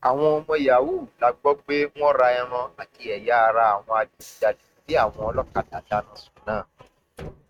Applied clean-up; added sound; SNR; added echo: neural mask model RNNoise.